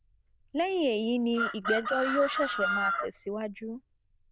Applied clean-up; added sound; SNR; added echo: neural diffusion model UNIVERSE++.